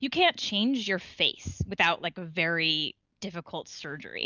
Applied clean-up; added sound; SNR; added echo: none; none; none; none.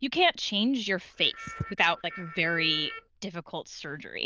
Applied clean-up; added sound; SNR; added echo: neural diffusion model UNIVERSE++.